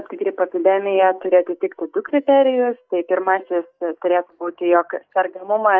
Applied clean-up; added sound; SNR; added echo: neural mask model DeepFilterNet 3.